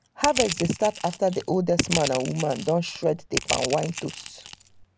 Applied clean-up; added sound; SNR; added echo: none; Crushing; 7 dB; none.